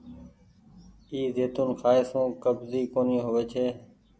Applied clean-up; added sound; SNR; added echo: none; none; none; none.